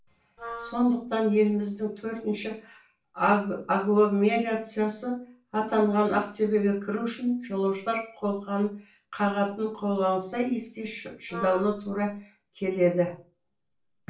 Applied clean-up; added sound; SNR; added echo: neural separator model SepFormer DNS4.